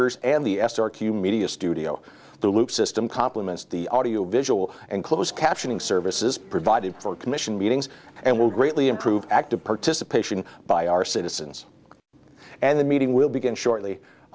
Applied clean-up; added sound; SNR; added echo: none; none; none; none.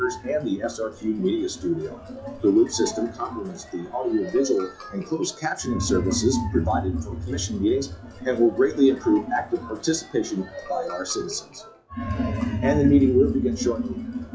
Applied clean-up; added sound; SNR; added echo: classical method WPE with log-MMSE.